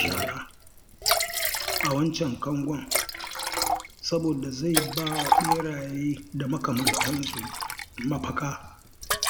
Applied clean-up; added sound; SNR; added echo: none; Liquid; -1 dB; none.